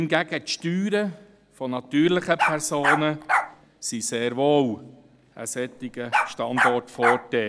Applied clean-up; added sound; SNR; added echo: none; Bark; 0 dB; none.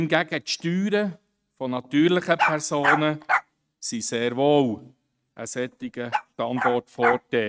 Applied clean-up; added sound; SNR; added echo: neural mask model RNNoise.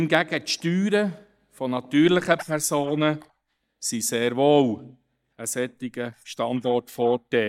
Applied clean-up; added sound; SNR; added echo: neural mask model DeepFilterNet 3.